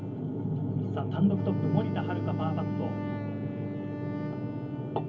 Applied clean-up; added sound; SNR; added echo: none; Wind instrument, woodwind instrument; 10 dB; reverberation time 0.3 s.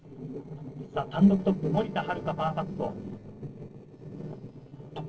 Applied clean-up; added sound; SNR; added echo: neural separator model SepFormer DNS4.